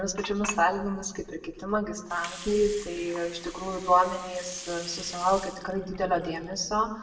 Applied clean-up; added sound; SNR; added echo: none; Water; 15 dB; reverberation time 0.8 s.